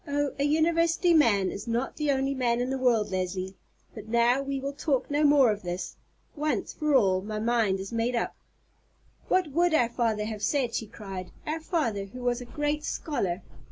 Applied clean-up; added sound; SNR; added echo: none; none; none; none.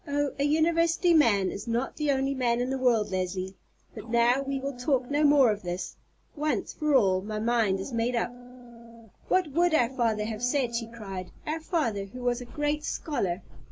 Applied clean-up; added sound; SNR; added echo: none; Dog; 15 dB; none.